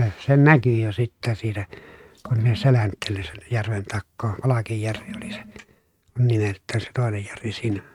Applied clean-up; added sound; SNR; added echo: neural mask model RNNoise.